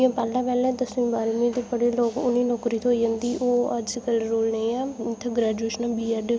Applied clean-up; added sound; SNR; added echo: none; none; none; none.